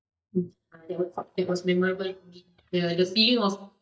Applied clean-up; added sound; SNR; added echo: neural mask model DeepFilterNet 3.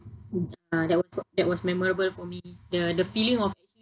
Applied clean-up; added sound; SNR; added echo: none; none; none; none.